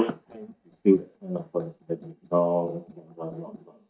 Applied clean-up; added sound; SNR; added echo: neural mask model DeepFilterNet 3.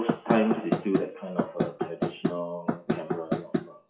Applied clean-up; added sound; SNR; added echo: classical method WPE with log-MMSE.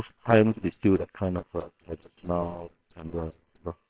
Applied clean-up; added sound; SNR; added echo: neural separator model SepFormer WHAMR!.